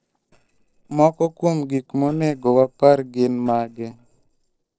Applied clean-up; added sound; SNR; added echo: neural separator model SepFormer DNS4.